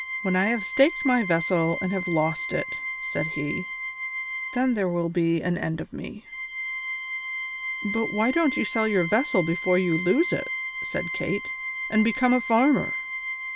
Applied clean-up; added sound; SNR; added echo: none; Organ; 5 dB; none.